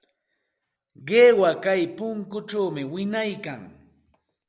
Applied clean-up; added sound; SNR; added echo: none; none; none; none.